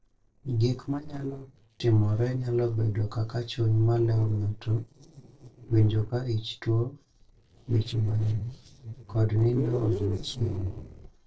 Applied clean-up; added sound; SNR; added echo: neural separator model SepFormer DNS4.